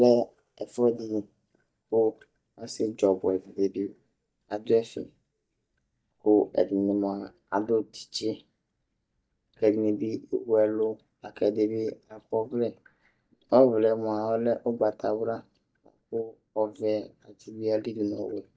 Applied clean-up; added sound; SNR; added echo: neural mask model DeepFilterNet 3.